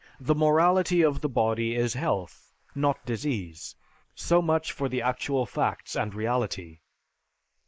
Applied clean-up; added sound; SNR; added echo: neural mask model Resemble Enhance denoiser.